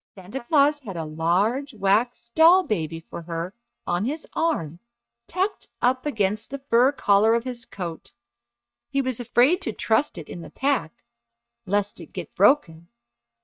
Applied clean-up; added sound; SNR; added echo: neural mask model DeepFilterNet 3.